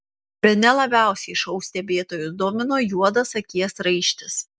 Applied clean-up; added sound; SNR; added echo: none; none; none; none.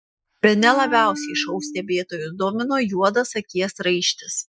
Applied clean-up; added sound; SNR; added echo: classical method Wiener filter.